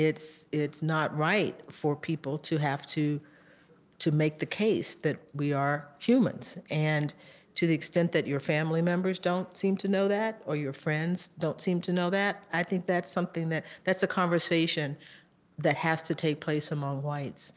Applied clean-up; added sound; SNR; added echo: none; none; none; none.